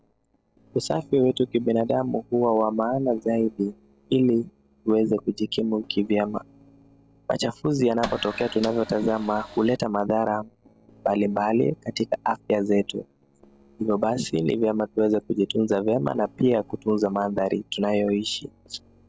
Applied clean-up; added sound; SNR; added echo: neural separator model SepFormer DNS4.